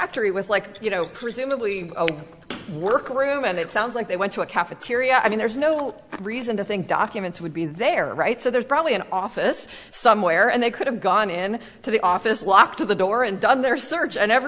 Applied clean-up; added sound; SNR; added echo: none; none; none; none.